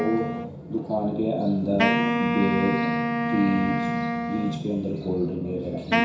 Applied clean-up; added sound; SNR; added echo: none; Wind instrument, woodwind instrument; 1 dB; reverberation time 0.6 s.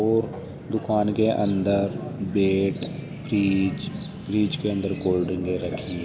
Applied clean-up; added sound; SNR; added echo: none; none; none; none.